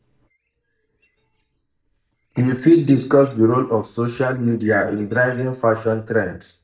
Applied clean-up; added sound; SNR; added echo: neural mask model DeepFilterNet 3.